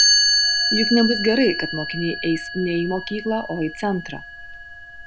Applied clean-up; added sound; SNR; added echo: none; Chime; 0 dB; none.